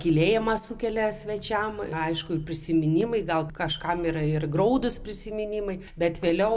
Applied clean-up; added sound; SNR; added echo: none; none; none; none.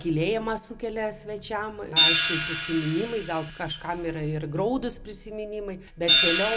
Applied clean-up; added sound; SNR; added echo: none; Hi-hat; -1 dB; none.